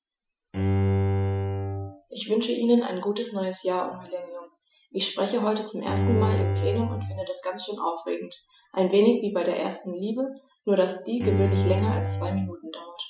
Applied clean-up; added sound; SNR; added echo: classical method Wiener filter.